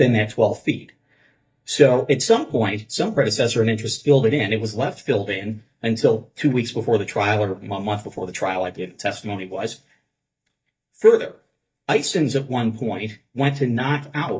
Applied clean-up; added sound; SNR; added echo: neural mask model DeepFilterNet 3.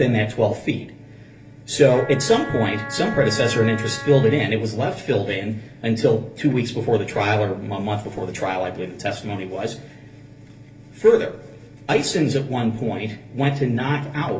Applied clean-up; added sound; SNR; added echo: none; Wind instrument, woodwind instrument; 11 dB; reverberation time 0.3 s.